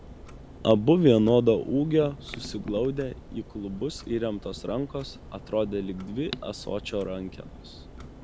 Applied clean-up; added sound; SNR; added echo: none; Clock; 16 dB; none.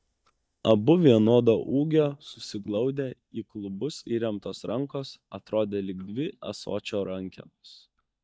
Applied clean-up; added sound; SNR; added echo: neural mask model DeepFilterNet 3.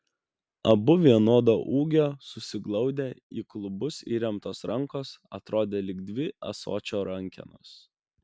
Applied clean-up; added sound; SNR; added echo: none; none; none; none.